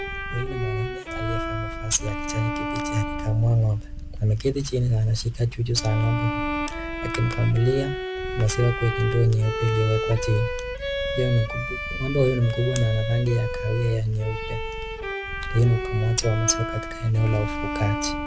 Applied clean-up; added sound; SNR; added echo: none; Bowed string instrument + Purr; 5 dB; none.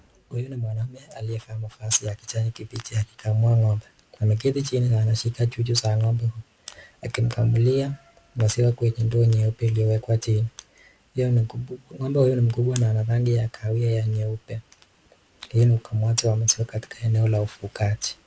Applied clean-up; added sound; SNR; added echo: none; none; none; none.